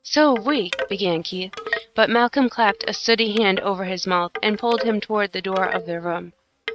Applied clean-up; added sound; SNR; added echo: neural mask model RNNoise.